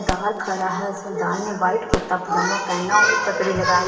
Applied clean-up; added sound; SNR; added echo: none; Fireworks; 11 dB; reverberation time 2.4 s.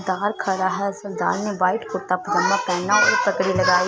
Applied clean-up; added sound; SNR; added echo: none; none; none; none.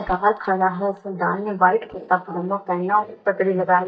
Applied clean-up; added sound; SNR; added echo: neural mask model DeepFilterNet 3.